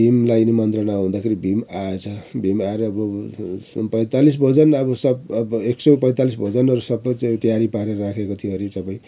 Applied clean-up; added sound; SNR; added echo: none; none; none; none.